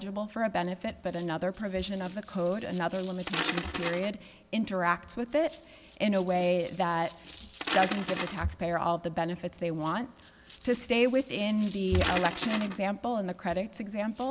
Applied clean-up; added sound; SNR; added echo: none; Coin (dropping); 7 dB; none.